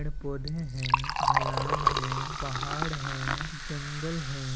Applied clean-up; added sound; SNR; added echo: none; Liquid; -4 dB; none.